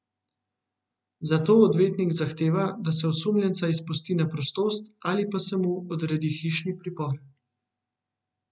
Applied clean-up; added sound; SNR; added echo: none; none; none; none.